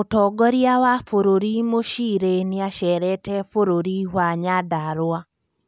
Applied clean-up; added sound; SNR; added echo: none; none; none; none.